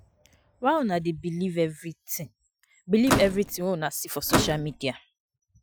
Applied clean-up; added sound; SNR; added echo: classical method Wiener filter.